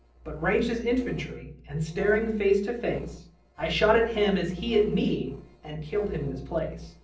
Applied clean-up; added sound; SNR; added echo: neural separator model SepFormer DNS4.